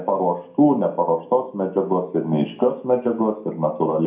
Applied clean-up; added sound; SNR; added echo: none; none; none; reverberation time 0.5 s.